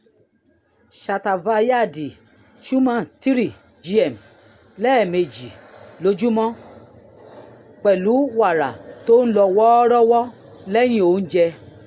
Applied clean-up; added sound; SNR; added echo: none; none; none; none.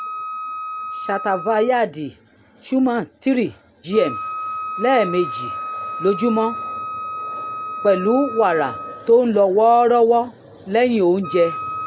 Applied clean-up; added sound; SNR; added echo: none; Wind instrument, woodwind instrument; 10 dB; none.